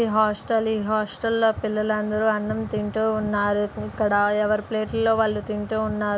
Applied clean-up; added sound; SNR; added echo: none; none; none; none.